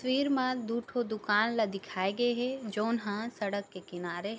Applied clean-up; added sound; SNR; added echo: none; none; none; none.